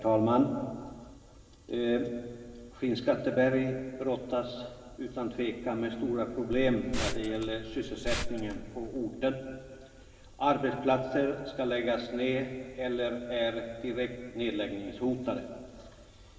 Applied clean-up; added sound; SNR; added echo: none; Liquid; 4 dB; reverberation time 2.0 s.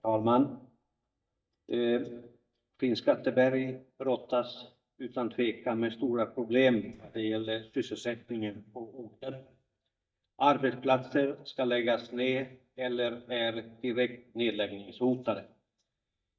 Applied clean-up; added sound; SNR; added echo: neural mask model DeepFilterNet 3.